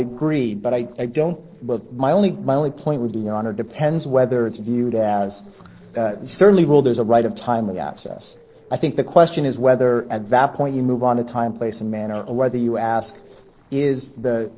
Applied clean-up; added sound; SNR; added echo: neural separator model SepFormer DNS4.